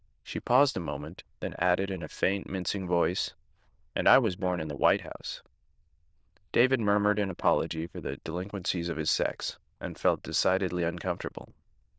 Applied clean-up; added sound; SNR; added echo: neural diffusion model UNIVERSE++.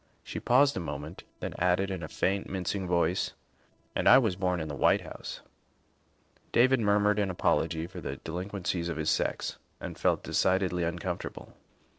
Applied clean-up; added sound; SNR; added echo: neural separator model SepFormer DNS4.